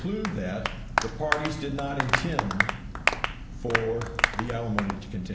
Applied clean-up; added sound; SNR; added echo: none; Applause; 0 dB; none.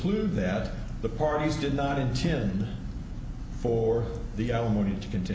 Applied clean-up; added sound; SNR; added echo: none; none; none; none.